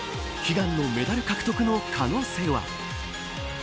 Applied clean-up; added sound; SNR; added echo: none; Alarm; 19 dB; none.